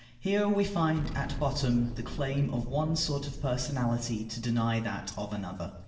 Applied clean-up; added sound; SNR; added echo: none; Explosion; 12 dB; reverberation time 0.9 s.